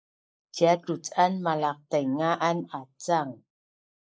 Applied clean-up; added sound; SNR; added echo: neural mask model Resemble Enhance denoiser.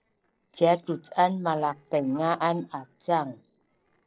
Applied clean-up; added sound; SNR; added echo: neural separator model SepFormer DNS4.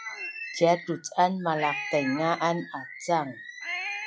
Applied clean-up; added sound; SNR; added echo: classical method log-MMSE.